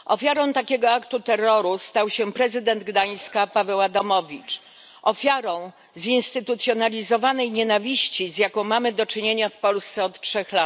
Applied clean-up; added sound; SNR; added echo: none; none; none; none.